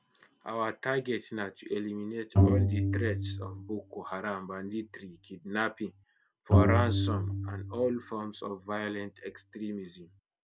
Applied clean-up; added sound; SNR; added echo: none; Bowed string instrument; -4 dB; none.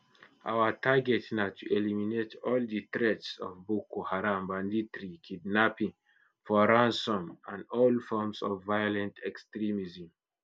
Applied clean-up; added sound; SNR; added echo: none; none; none; none.